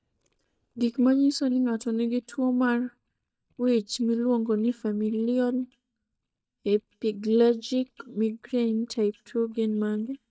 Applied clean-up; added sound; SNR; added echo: neural mask model DeepFilterNet 3.